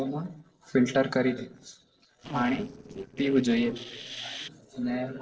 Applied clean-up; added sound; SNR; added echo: neural separator model SepFormer DNS4.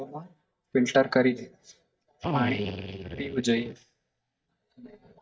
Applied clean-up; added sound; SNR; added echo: neural mask model DeepFilterNet 3.